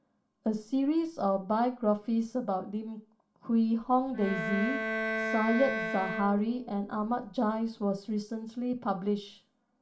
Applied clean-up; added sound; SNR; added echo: none; Bowed string instrument; 4 dB; reverberation time 0.3 s.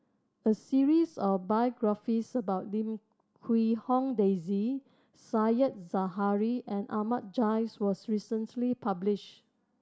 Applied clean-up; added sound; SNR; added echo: none; none; none; none.